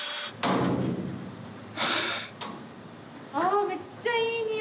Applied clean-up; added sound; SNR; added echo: none; Breathing; 1 dB; none.